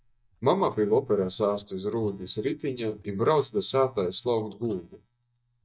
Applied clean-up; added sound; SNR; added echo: neural mask model DeepFilterNet 3.